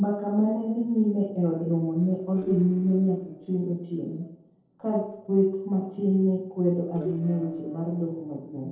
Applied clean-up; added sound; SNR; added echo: neural separator model SepFormer DNS4.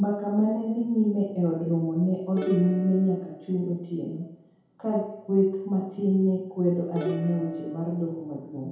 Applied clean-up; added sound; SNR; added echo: none; Plucked string instrument; 11 dB; reverberation time 0.8 s.